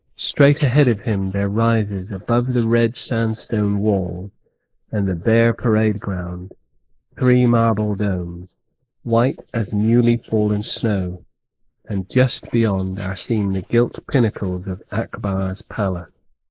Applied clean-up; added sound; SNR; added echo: neural mask model Resemble Enhance denoiser.